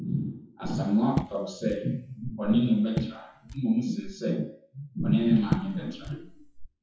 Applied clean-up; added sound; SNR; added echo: classical method WPE with log-MMSE.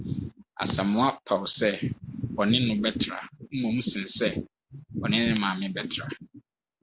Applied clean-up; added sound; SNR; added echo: none; none; none; none.